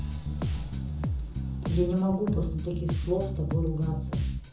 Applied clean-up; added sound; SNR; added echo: none; Bass guitar; 0 dB; reverberation time 0.7 s.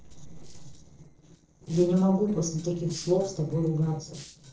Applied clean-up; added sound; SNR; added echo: neural separator model SepFormer DNS4.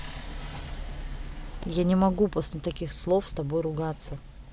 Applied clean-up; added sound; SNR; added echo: none; none; none; none.